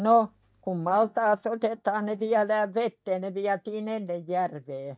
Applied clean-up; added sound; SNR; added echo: neural mask model DeepFilterNet 3.